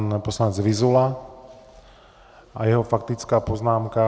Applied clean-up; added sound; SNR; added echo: none; none; none; none.